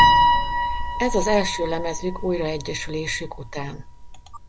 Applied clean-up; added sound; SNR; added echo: none; Piano; -4 dB; none.